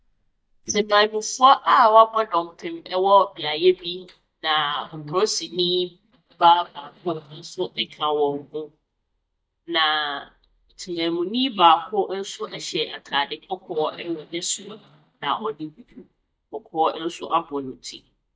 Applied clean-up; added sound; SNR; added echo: neural mask model DeepFilterNet 3.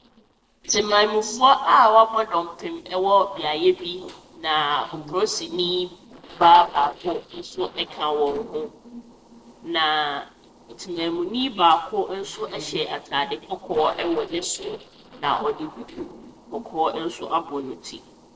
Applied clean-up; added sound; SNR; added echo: neural separator model SepFormer DNS4.